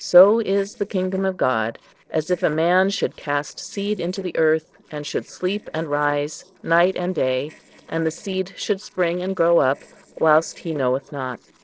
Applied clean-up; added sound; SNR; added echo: neural separator model SepFormer DNS4.